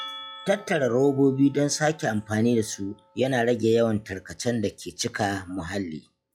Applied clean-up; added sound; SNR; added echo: classical method log-MMSE.